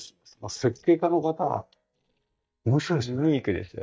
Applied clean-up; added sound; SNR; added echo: neural mask model DeepFilterNet 3.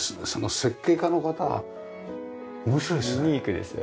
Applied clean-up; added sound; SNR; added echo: none; none; none; none.